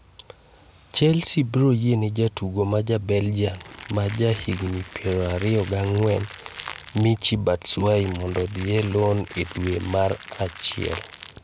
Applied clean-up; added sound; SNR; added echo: none; Crackle; 15 dB; none.